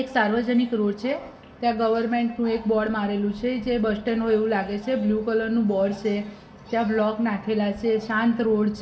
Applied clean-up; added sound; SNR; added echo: none; none; none; reverberation time 1.1 s.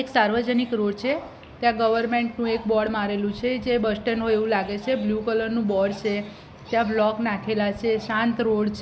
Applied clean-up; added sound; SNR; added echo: none; none; none; none.